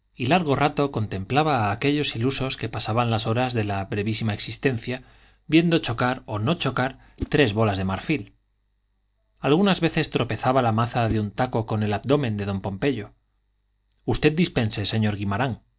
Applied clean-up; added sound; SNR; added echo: none; Whoosh, swoosh, swish; 17 dB; none.